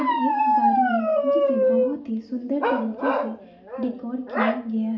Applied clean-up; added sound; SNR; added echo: none; Bark; -4 dB; reverberation time 1.0 s.